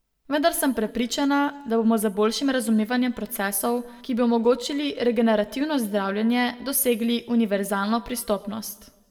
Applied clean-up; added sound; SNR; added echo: none; none; none; reverberation time 0.9 s.